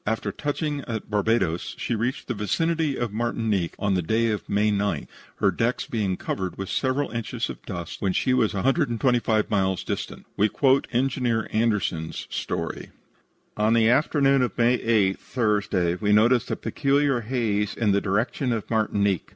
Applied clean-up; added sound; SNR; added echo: none; none; none; none.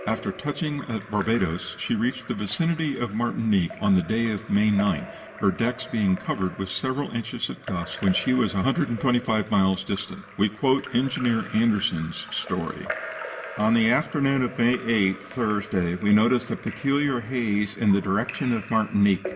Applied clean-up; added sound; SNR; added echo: none; Drip / Trickle, dribble / Splash, splatter; 16 dB; reverberation time 1.3 s.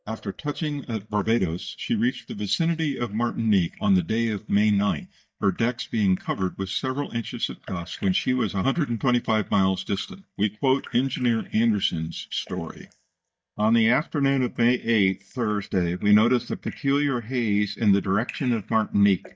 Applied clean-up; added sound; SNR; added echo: neural mask model DeepFilterNet 3.